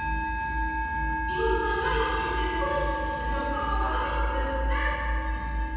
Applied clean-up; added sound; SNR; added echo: none; Musical instrument; 4 dB; reverberation time 2.1 s.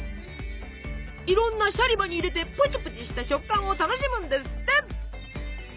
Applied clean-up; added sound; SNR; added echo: none; none; none; none.